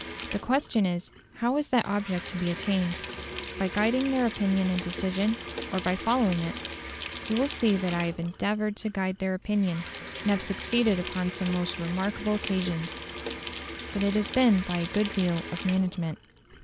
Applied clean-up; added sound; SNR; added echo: none; Sink (filling or washing) / Water tap, faucet; 10 dB; none.